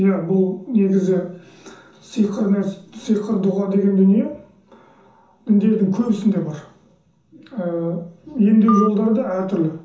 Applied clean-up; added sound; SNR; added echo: none; Telephone; 9 dB; reverberation time 0.6 s.